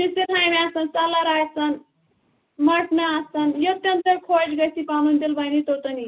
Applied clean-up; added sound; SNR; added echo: none; none; none; none.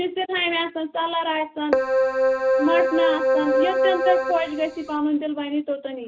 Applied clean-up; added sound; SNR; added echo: none; Keyboard (musical); -4 dB; none.